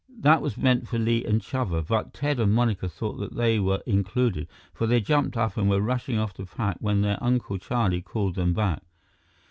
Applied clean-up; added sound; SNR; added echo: none; none; none; none.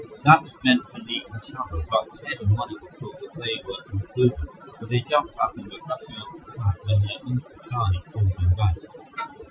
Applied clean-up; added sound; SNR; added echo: classical method Wiener filter.